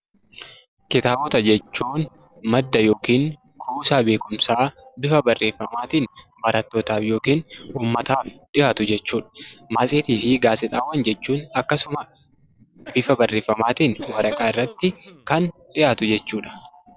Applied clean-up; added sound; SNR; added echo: neural separator model SepFormer DNS4.